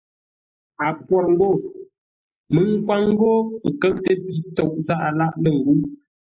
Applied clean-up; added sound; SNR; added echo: neural mask model Resemble Enhance denoiser.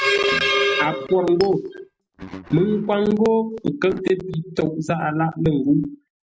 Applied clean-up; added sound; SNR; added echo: none; Guitar + Chink, clink; 20 dB; none.